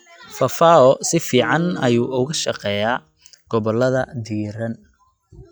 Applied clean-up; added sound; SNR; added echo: classical method log-MMSE.